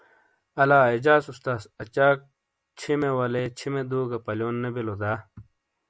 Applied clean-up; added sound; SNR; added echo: none; none; none; none.